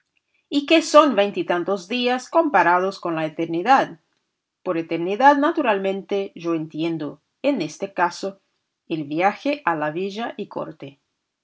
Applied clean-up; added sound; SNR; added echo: none; none; none; none.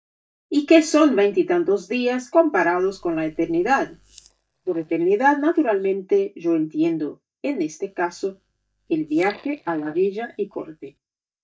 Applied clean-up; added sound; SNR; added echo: neural mask model DeepFilterNet 3.